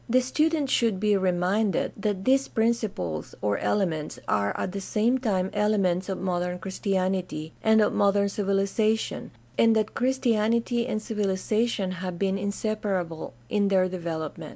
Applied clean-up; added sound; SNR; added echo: none; none; none; none.